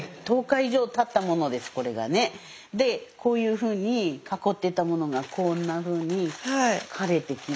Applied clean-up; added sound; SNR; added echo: none; none; none; none.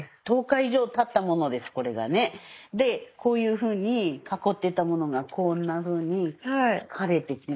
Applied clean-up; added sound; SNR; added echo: neural mask model Resemble Enhance denoiser.